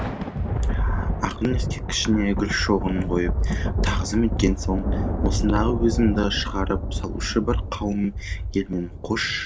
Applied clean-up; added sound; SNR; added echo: none; Thunder; 0 dB; none.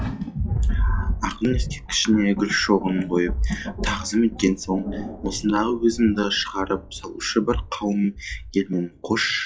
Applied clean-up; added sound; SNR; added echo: classical method log-MMSE.